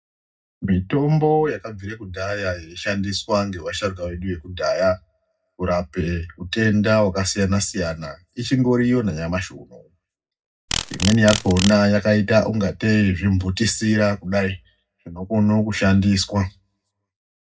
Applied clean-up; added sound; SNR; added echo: none; Insect; 7 dB; reverberation time 0.4 s.